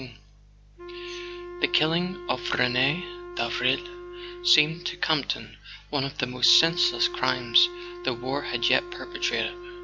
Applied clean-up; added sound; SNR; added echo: none; Wind instrument, woodwind instrument; 12 dB; none.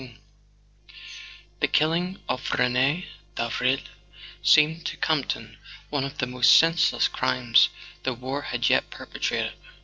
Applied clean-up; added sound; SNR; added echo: neural separator model SepFormer DNS4.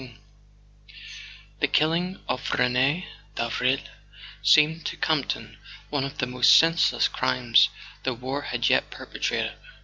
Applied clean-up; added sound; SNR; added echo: none; none; none; none.